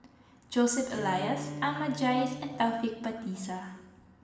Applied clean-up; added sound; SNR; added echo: none; Bowed string instrument; 10 dB; reverberation time 1.0 s.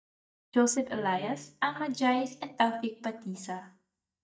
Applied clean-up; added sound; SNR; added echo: neural mask model DeepFilterNet 3.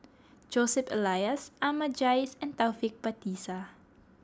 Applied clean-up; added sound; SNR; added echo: none; none; none; none.